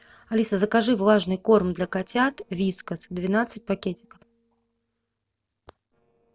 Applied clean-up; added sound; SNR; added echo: neural separator model SepFormer DNS4.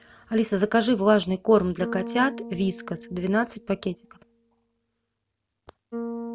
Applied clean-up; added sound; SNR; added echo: none; Bass guitar; 13 dB; none.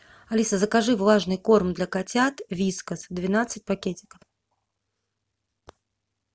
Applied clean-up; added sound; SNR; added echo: none; none; none; none.